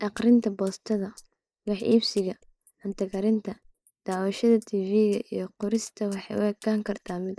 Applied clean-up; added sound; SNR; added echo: neural mask model Resemble Enhance denoiser.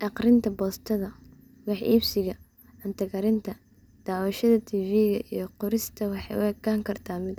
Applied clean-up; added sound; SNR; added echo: none; none; none; none.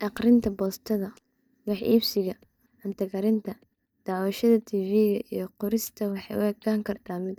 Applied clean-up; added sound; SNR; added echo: neural mask model DeepFilterNet 3.